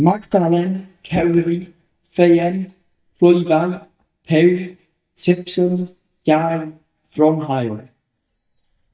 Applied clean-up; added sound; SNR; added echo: neural mask model DeepFilterNet 3.